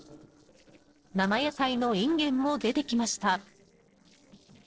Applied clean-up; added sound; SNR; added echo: neural separator model SepFormer DNS4.